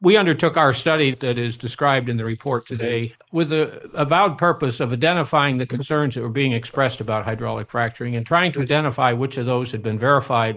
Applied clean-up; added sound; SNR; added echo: neural mask model Resemble Enhance denoiser.